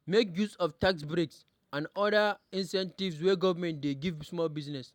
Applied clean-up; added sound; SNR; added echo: none; none; none; none.